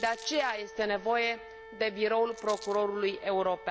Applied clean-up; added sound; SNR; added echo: none; Rattle + Wind instrument, woodwind instrument; 17 dB; none.